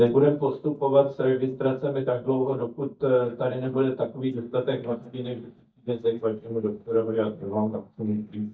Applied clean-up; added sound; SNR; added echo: neural mask model DeepFilterNet 3.